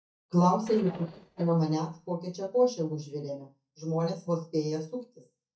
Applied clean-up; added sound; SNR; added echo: neural mask model DeepFilterNet 3.